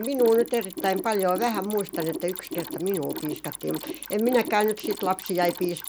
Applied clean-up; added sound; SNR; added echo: none; Mechanisms; 10 dB; none.